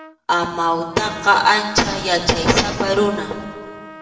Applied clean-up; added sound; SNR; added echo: none; Trumpet; 18 dB; reverberation time 1.6 s.